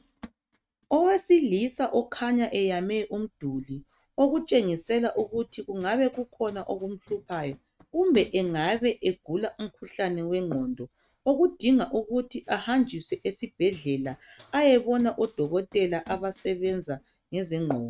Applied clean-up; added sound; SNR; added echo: neural mask model RNNoise.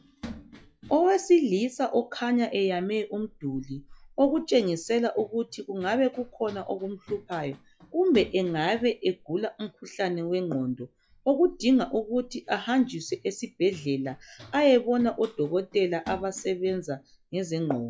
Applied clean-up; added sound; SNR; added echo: classical method log-MMSE.